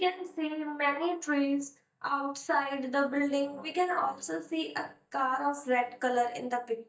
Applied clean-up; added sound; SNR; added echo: neural mask model DeepFilterNet 3.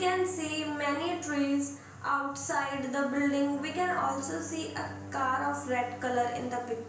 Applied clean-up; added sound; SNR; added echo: none; Bowed string instrument; 15 dB; reverberation time 0.5 s.